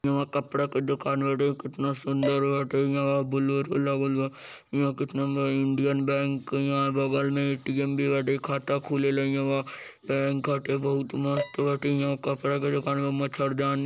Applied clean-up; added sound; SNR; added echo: none; Dishes, pots, and pans; 14 dB; none.